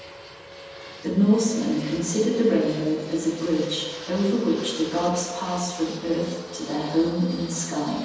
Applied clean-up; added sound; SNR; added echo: none; Fixed-wing aircraft, airplane; 14 dB; reverberation time 1.1 s.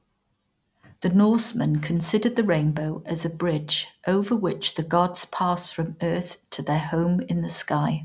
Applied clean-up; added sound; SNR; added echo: none; none; none; none.